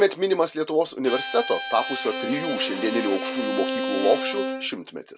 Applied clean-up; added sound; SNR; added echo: none; Bowed string instrument; 4 dB; none.